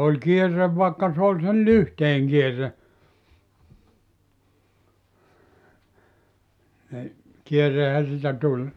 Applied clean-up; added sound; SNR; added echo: none; none; none; none.